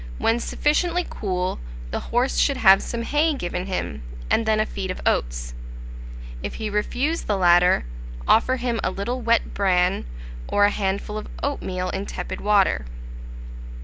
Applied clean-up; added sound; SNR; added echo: none; none; none; none.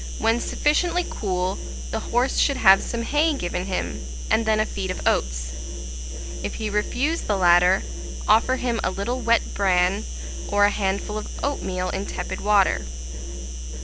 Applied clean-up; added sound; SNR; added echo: none; Engine + Insect; 14 dB; none.